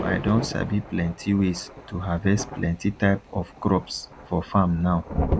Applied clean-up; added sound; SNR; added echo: none; Thunder; 8 dB; none.